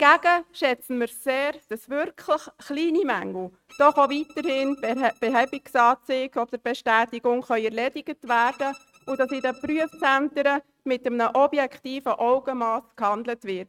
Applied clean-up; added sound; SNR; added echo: neural mask model RNNoise.